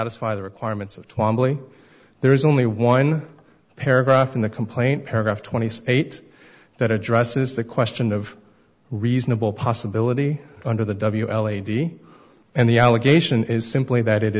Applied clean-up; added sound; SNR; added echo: none; none; none; none.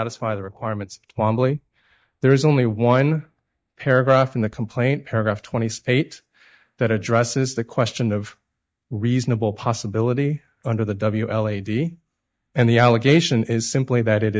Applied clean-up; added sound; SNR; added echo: neural mask model DeepFilterNet 3.